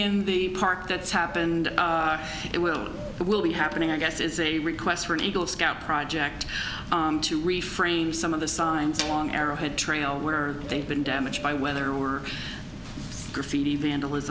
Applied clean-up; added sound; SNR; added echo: none; Bird; 16 dB; none.